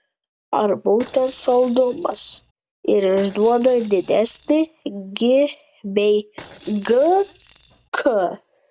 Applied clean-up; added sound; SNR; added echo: none; Rattle / Rattle (instrument); 18 dB; none.